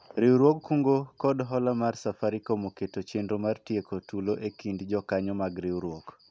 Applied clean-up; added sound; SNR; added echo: none; none; none; none.